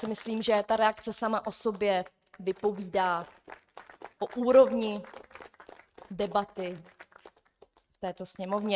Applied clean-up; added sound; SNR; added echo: neural mask model RNNoise.